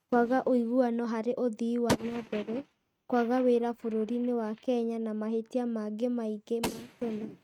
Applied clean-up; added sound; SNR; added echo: neural mask model RNNoise.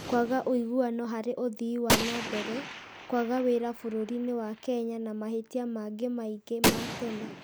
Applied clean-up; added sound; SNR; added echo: none; Gunshot, gunfire; 4 dB; none.